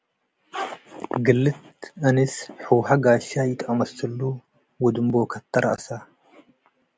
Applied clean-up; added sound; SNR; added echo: none; none; none; none.